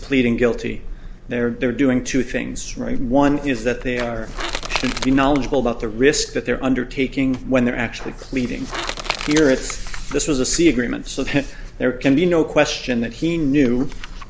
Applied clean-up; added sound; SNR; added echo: none; Crushing / Wood; 9 dB; none.